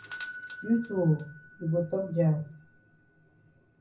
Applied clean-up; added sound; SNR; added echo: none; Bell / Doorbell; 16 dB; reverberation time 0.4 s.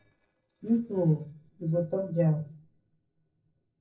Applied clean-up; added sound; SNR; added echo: neural separator model SepFormer DNS4.